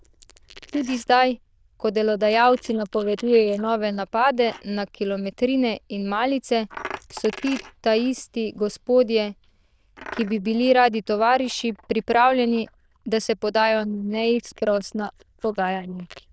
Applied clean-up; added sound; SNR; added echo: neural diffusion model UNIVERSE++.